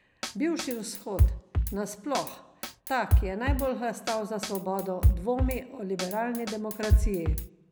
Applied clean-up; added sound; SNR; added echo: none; Drum kit; -3 dB; none.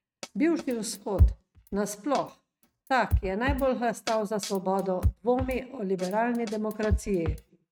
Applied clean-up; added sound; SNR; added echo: neural mask model RNNoise.